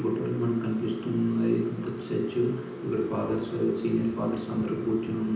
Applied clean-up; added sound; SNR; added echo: none; none; none; reverberation time 0.9 s.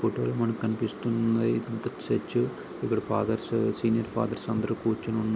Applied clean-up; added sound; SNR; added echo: none; none; none; none.